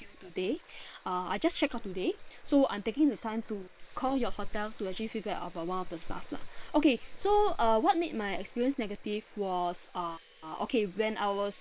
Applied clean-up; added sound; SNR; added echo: neural separator model SepFormer WHAM!.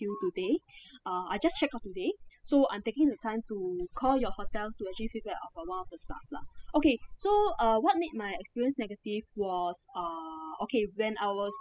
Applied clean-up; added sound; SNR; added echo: classical method spectral subtraction.